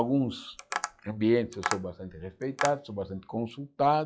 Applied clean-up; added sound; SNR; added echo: classical method log-MMSE.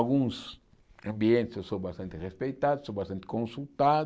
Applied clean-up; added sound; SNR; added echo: none; none; none; none.